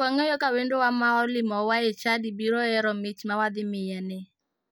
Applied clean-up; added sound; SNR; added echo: none; none; none; none.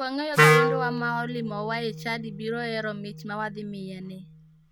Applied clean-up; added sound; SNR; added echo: none; Wind instrument, woodwind instrument; -4 dB; none.